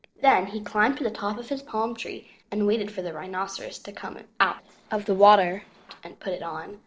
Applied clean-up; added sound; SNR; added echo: neural separator model SepFormer DNS4.